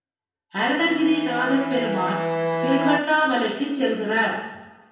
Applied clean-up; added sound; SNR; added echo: none; Bowed string instrument; 5 dB; reverberation time 0.9 s.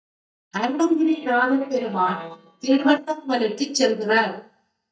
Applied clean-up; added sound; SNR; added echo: neural mask model DeepFilterNet 3.